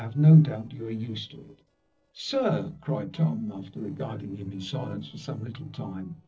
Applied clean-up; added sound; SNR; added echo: neural separator model SepFormer DNS4.